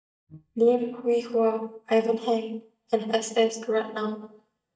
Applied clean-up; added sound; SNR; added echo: neural mask model DeepFilterNet 3.